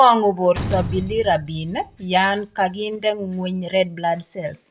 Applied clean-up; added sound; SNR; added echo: none; Slam; 12 dB; none.